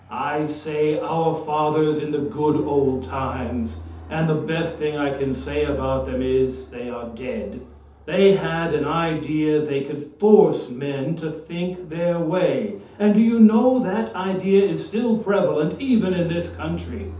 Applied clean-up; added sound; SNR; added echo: none; Fixed-wing aircraft, airplane; 19 dB; reverberation time 0.6 s.